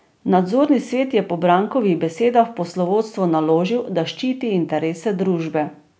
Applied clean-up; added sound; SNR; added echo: none; none; none; none.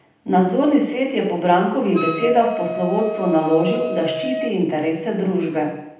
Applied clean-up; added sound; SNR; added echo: none; Wind instrument, woodwind instrument; 8 dB; reverberation time 0.8 s.